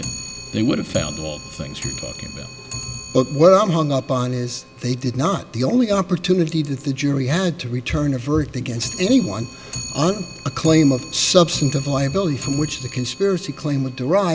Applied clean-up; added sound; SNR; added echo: none; Clock; 15 dB; none.